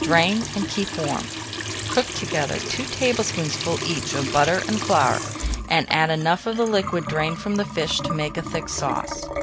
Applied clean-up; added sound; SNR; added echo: none; Trickle, dribble / Sink (filling or washing) / Water tap, faucet; 6 dB; none.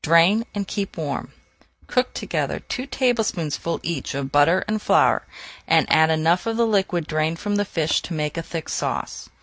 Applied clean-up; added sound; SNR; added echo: none; none; none; none.